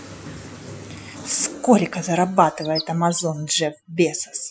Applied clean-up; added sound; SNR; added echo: classical method Wiener filter.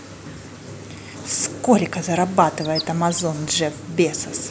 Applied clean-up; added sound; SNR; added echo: none; Chirp, tweet; 13 dB; none.